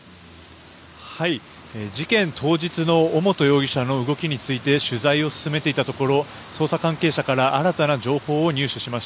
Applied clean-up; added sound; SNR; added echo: none; none; none; none.